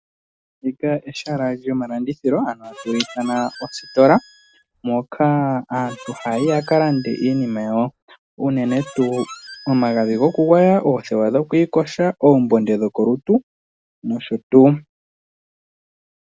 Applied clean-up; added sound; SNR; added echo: none; Harmonica; 20 dB; none.